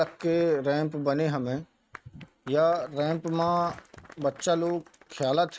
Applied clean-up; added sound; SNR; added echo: neural mask model RNNoise.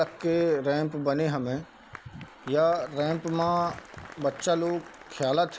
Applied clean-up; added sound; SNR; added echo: none; Applause; 20 dB; none.